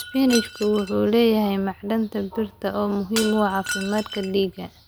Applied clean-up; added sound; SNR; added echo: none; Shatter; 13 dB; none.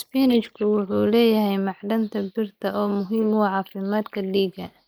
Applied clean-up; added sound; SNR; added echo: neural mask model Resemble Enhance denoiser.